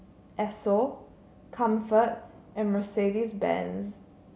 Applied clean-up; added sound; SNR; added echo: none; none; none; none.